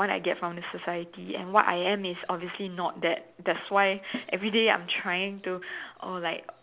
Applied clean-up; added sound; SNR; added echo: none; Snare drum; 16 dB; none.